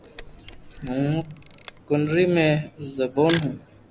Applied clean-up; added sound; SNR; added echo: none; Camera; 14 dB; none.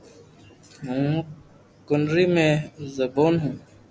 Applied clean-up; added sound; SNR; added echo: none; none; none; none.